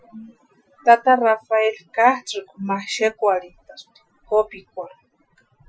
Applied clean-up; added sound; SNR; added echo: classical method Wiener filter.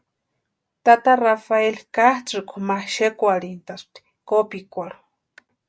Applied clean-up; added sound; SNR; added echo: none; none; none; none.